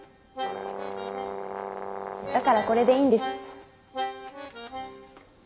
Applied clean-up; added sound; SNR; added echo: none; Brass instrument; 7 dB; none.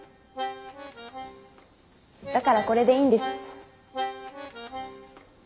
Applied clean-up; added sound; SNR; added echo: none; none; none; none.